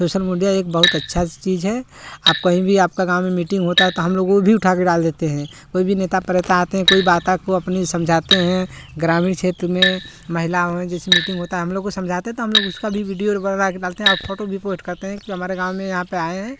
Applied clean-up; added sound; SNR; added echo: none; Glass; 5 dB; none.